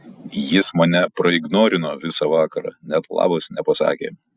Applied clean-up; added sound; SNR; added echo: none; none; none; none.